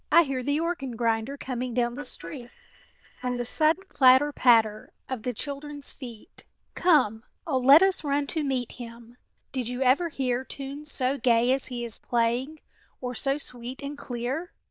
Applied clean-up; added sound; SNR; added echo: neural diffusion model UNIVERSE++.